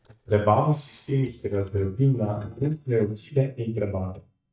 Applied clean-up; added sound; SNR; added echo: neural mask model DeepFilterNet 3.